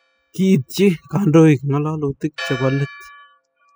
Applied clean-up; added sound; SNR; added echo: classical method spectral subtraction.